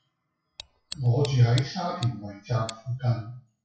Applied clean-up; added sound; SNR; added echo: classical method WPE with log-MMSE.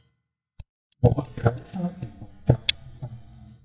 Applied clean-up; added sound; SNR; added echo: neural mask model DeepFilterNet 3.